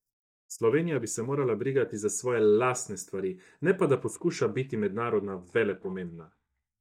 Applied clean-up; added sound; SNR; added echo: neural mask model DeepFilterNet 3.